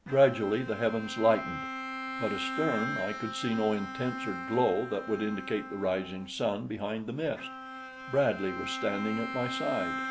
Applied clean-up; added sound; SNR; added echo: none; Bowed string instrument; 8 dB; none.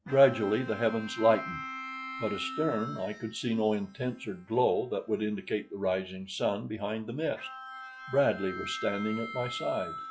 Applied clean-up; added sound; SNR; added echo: classical method log-MMSE.